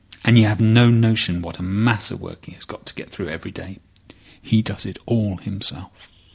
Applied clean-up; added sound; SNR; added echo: none; none; none; none.